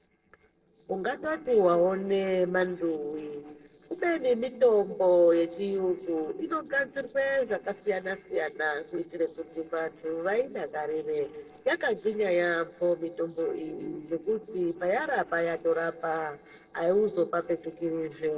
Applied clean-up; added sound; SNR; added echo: neural separator model SepFormer DNS4.